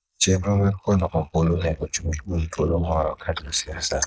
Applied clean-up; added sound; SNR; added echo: neural mask model Resemble Enhance denoiser.